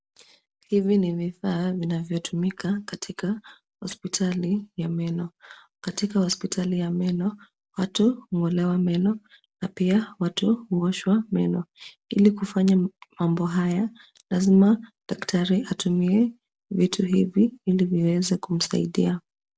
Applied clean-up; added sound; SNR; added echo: none; none; none; none.